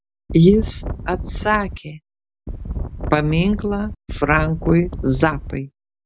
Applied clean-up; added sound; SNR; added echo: none; Wind; 7 dB; none.